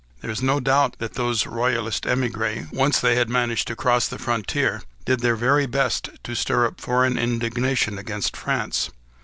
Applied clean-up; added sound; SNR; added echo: none; none; none; none.